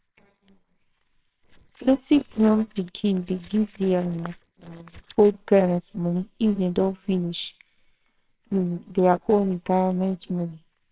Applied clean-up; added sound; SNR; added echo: neural separator model SepFormer WHAMR!.